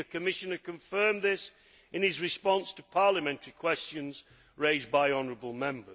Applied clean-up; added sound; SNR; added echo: none; none; none; none.